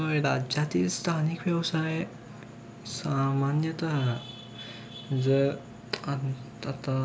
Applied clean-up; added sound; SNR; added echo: none; none; none; none.